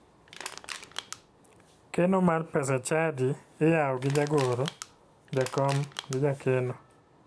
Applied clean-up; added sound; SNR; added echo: none; Crushing; 13 dB; none.